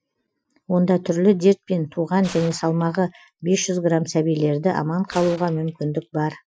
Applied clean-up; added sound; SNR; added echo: classical method Wiener filter.